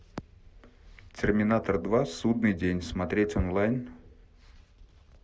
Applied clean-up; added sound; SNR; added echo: none; none; none; none.